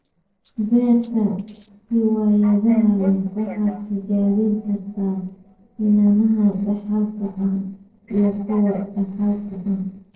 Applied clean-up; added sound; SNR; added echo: neural separator model SepFormer DNS4.